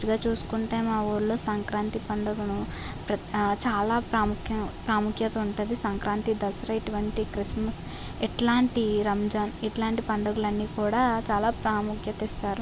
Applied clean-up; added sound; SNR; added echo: none; none; none; none.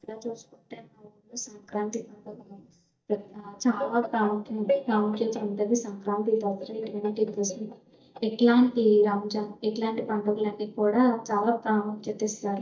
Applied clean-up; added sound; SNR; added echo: neural mask model DeepFilterNet 3.